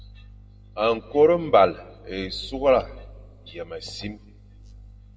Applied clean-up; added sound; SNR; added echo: none; none; none; reverberation time 0.7 s.